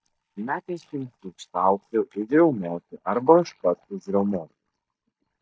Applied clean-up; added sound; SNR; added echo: neural mask model DeepFilterNet 3.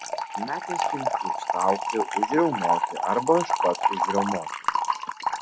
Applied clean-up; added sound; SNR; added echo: none; Fill (with liquid) / Trickle, dribble; -1 dB; none.